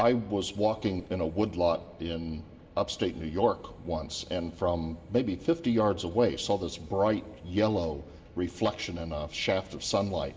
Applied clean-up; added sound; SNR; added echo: none; none; none; reverberation time 2.4 s.